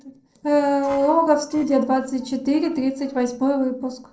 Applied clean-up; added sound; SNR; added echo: neural separator model SepFormer DNS4.